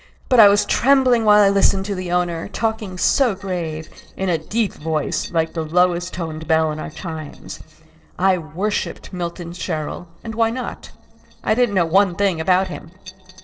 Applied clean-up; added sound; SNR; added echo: neural separator model SepFormer DNS4.